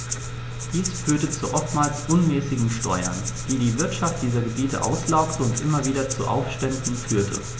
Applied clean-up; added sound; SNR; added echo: none; Rattle (instrument); 11 dB; none.